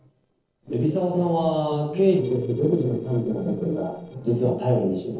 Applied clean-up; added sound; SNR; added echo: neural separator model SepFormer DNS4.